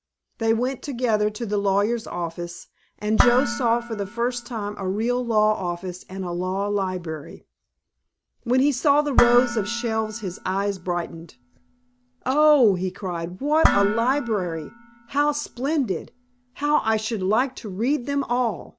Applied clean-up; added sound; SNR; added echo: none; Dishes, pots, and pans; 6 dB; none.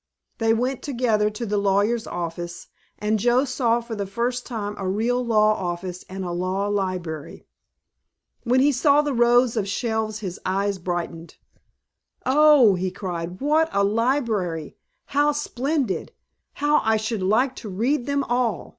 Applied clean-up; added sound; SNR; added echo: none; none; none; none.